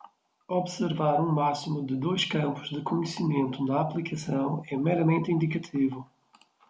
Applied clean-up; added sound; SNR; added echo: none; none; none; none.